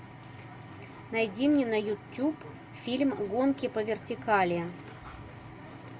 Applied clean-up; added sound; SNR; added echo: none; none; none; none.